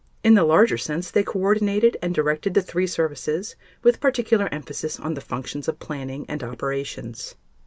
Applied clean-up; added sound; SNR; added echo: none; none; none; none.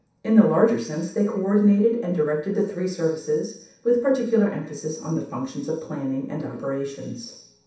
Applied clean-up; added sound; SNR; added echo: none; none; none; reverberation time 0.7 s.